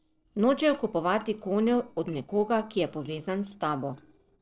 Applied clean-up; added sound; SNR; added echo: neural separator model SepFormer DNS4.